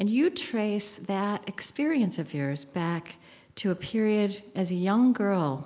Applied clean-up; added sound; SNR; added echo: none; none; none; none.